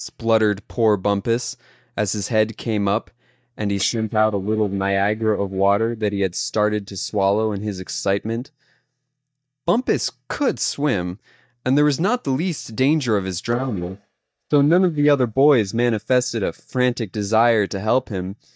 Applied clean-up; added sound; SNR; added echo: neural mask model DeepFilterNet 3.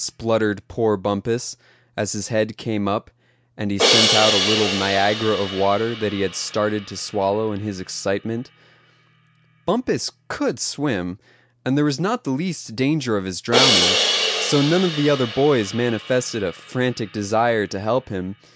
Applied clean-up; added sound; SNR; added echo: none; Crash cymbal; 4 dB; none.